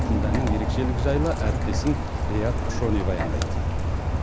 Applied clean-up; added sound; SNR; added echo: none; Rain; -4 dB; none.